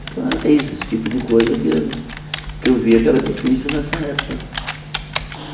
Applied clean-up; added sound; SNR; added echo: none; Typing; 9 dB; reverberation time 0.8 s.